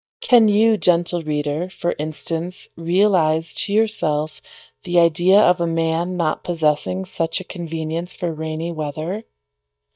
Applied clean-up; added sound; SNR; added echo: neural mask model DeepFilterNet 3.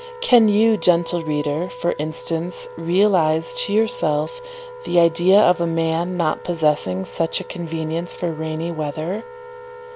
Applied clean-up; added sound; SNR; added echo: none; Wind instrument, woodwind instrument; 15 dB; none.